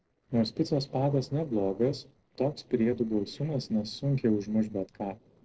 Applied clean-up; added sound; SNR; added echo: neural separator model SepFormer DNS4.